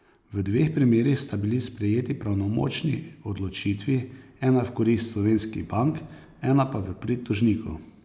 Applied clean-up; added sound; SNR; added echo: none; none; none; none.